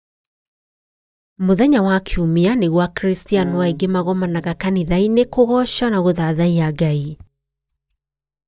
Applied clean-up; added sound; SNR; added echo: neural mask model DeepFilterNet 3.